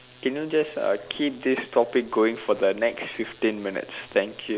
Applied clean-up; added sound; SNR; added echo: none; none; none; none.